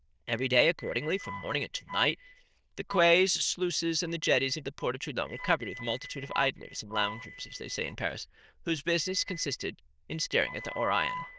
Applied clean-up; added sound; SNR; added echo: neural diffusion model UNIVERSE++.